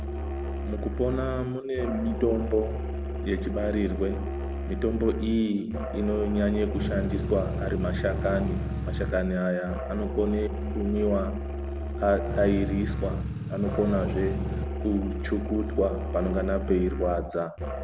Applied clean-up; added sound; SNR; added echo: none; Engine / Truck / Car + Musical instrument; 3 dB; none.